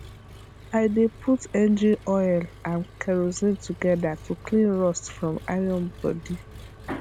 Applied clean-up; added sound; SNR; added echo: none; Engine; 19 dB; none.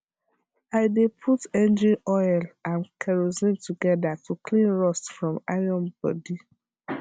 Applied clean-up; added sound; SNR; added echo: none; none; none; none.